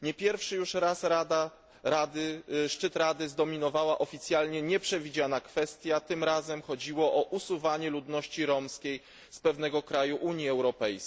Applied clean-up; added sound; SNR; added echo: none; none; none; none.